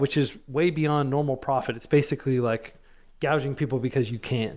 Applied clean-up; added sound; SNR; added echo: none; none; none; none.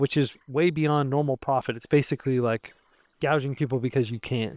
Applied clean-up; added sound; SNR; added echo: neural separator model SepFormer WHAM!.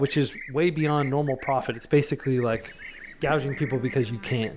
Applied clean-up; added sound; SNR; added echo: none; Drawer open or close + Livestock, farm animals, working animals; 16 dB; none.